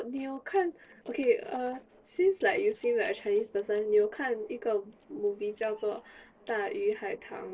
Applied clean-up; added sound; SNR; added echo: neural separator model SepFormer DNS4.